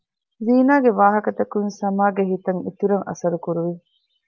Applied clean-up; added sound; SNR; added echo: none; none; none; none.